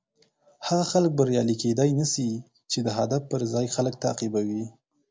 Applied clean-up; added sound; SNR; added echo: none; none; none; none.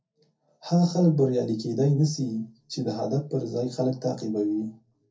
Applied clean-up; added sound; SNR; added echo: none; none; none; reverberation time 0.3 s.